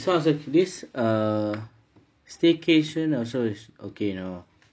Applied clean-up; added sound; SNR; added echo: none; none; none; none.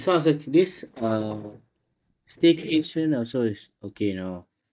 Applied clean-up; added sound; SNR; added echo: neural mask model DeepFilterNet 3.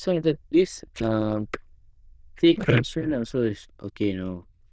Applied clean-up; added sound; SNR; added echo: neural diffusion model UNIVERSE++.